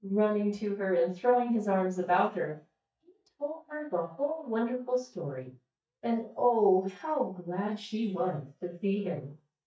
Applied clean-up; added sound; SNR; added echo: neural mask model DeepFilterNet 3.